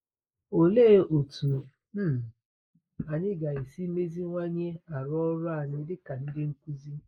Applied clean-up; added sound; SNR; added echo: neural mask model Resemble Enhance denoiser.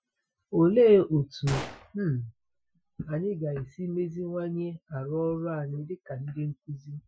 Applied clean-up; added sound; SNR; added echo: classical method Wiener filter.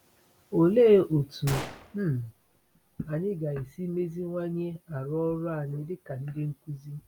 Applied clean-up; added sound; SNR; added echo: none; Gunshot, gunfire; 14 dB; none.